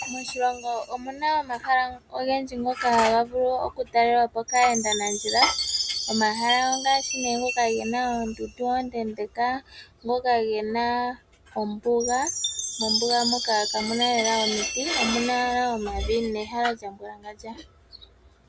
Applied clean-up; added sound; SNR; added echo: none; Chime; 8 dB; none.